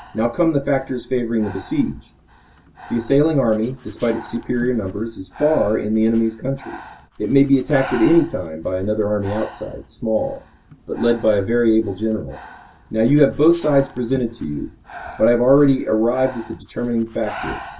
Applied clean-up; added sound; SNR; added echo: none; Breathing; 19 dB; reverberation time 0.2 s.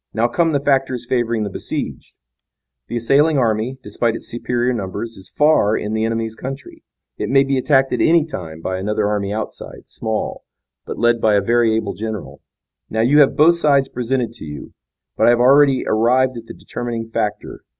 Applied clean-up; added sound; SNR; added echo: none; none; none; none.